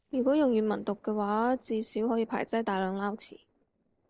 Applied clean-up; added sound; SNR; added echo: neural separator model SepFormer DNS4.